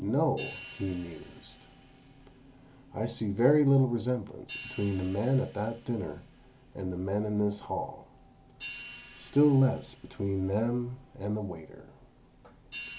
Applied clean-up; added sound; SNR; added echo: none; Hi-hat; 20 dB; none.